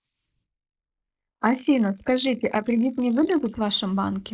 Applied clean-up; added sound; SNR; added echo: neural mask model Resemble Enhance denoiser.